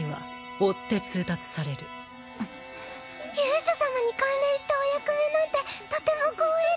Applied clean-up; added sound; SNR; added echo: none; none; none; none.